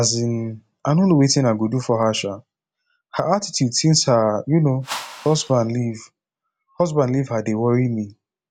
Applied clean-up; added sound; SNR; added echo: none; Whoosh, swoosh, swish; 15 dB; none.